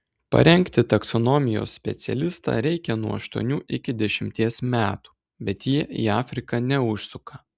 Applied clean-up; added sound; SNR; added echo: none; none; none; none.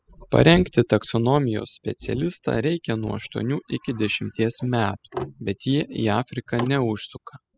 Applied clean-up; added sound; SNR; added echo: classical method spectral subtraction.